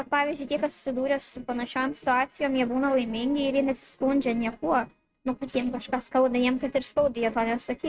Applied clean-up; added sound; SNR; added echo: neural mask model RNNoise.